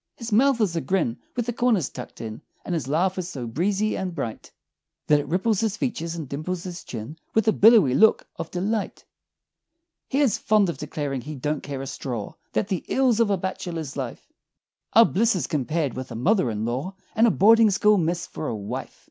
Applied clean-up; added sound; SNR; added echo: none; none; none; none.